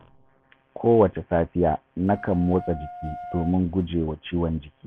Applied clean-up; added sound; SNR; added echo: none; Wind instrument, woodwind instrument; 15 dB; none.